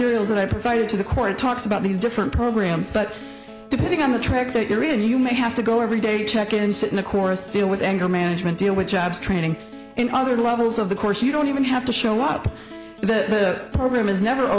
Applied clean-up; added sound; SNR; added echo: none; Acoustic guitar; 18 dB; none.